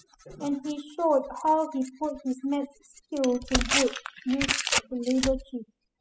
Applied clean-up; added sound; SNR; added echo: classical method spectral subtraction.